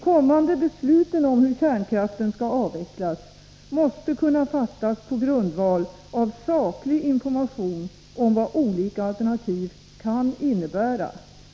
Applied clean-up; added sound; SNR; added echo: none; none; none; none.